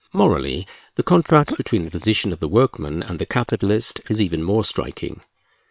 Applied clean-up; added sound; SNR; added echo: neural separator model SepFormer WHAM!.